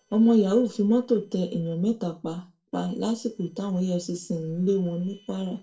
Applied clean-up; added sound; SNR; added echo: neural separator model SepFormer DNS4.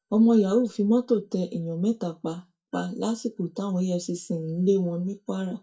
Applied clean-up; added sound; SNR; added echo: neural mask model DeepFilterNet 3.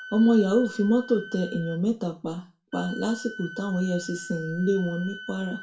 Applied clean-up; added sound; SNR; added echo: none; Wind instrument, woodwind instrument; 15 dB; reverberation time 0.3 s.